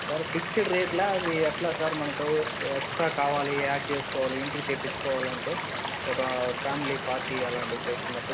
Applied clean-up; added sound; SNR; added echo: none; Stream / Liquid; 3 dB; none.